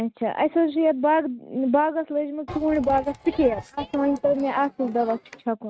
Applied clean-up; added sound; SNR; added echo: neural mask model RNNoise.